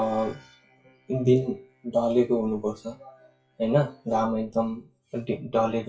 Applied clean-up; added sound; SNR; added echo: classical method WPE with log-MMSE.